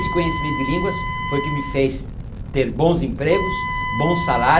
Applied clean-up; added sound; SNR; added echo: none; Fire + Wind instrument, woodwind instrument; 4 dB; none.